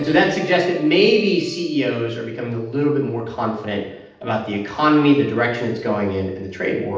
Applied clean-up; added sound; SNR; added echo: neural separator model SepFormer DNS4.